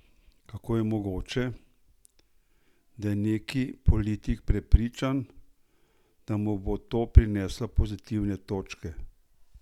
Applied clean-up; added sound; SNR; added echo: none; none; none; none.